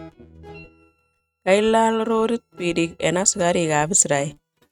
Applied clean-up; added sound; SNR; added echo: neural mask model RNNoise.